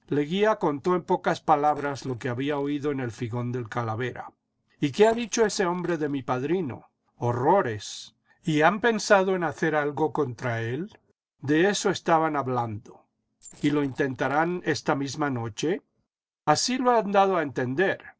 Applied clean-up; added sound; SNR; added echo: neural separator model SepFormer DNS4.